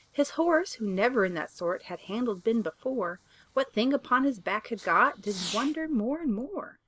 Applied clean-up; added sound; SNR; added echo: none; Fireworks; 19 dB; none.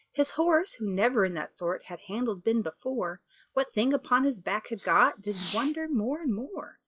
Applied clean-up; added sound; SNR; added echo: classical method log-MMSE.